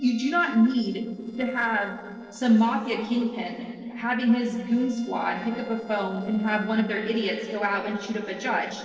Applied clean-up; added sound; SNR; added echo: neural separator model SepFormer DNS4.